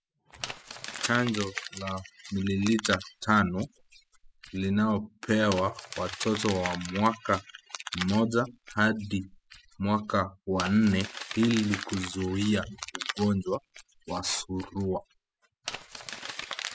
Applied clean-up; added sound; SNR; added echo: classical method spectral subtraction.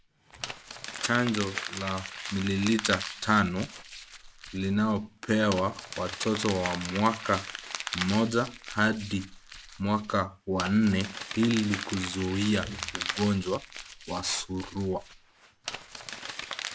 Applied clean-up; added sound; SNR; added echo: none; Crumpling, crinkling; 10 dB; none.